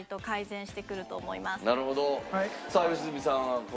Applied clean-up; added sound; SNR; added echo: none; none; none; none.